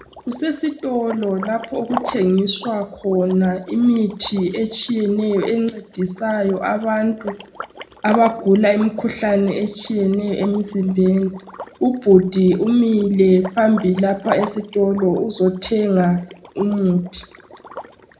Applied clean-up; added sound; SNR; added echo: none; Liquid; 16 dB; reverberation time 0.3 s.